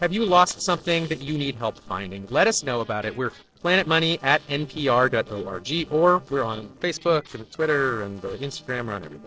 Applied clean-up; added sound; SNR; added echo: neural separator model SepFormer DNS4.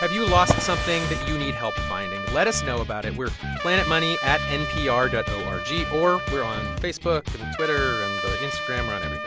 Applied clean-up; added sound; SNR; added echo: none; Trumpet + Drawer open or close; 4 dB; none.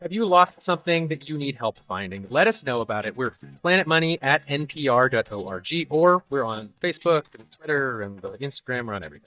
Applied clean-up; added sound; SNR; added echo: neural mask model DeepFilterNet 3.